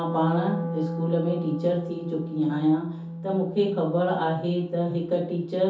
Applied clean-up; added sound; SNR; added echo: none; Wind instrument, woodwind instrument; 7 dB; reverberation time 0.5 s.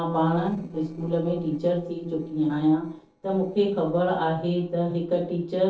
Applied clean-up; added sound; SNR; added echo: neural separator model SepFormer DNS4.